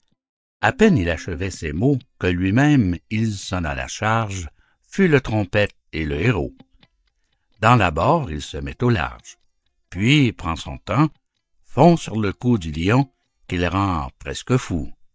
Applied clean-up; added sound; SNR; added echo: neural mask model DeepFilterNet 3.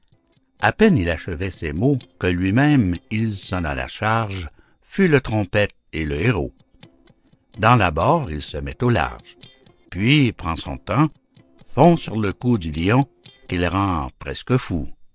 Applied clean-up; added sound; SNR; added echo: neural separator model SepFormer DNS4.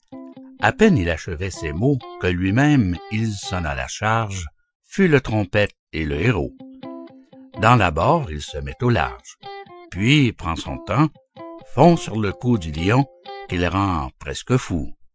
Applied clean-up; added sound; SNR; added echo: classical method Wiener filter.